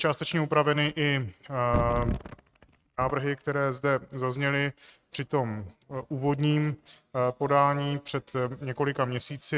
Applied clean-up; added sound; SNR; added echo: neural mask model RNNoise.